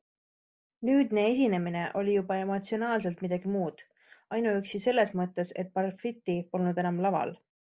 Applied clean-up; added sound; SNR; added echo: none; none; none; none.